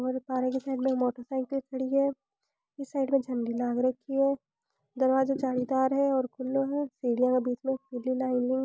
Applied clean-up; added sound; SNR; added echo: none; none; none; none.